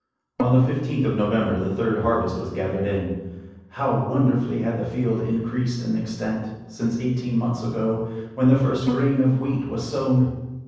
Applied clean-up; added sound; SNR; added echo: neural separator model SepFormer DNS4.